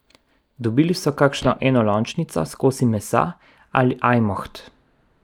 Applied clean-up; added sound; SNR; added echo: neural mask model DeepFilterNet 3.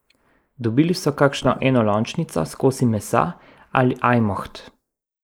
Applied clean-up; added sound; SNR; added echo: neural mask model Resemble Enhance denoiser.